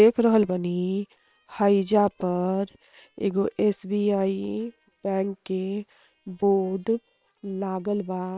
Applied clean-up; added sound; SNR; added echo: neural separator model SepFormer WHAM!.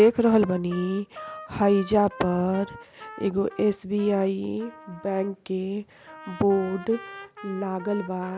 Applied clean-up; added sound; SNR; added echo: none; Trumpet; 18 dB; none.